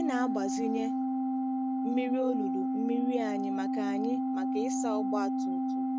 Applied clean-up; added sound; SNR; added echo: none; Organ; -5 dB; none.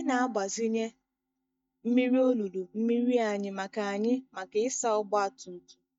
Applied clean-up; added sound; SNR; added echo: neural mask model DeepFilterNet 3.